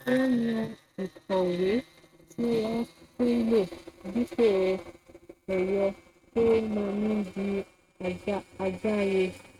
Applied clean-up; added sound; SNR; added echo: neural mask model RNNoise.